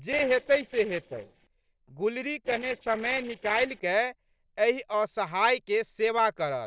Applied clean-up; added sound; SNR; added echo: neural separator model SepFormer DNS4.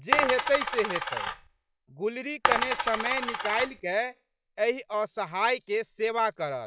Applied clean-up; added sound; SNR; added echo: classical method log-MMSE.